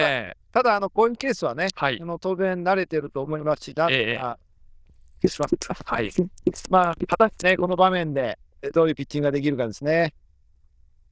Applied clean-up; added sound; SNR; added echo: neural diffusion model UNIVERSE++.